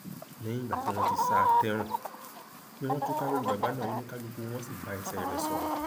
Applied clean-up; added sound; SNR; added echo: none; Chicken, rooster; -4 dB; none.